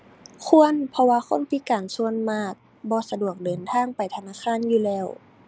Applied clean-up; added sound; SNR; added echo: none; none; none; none.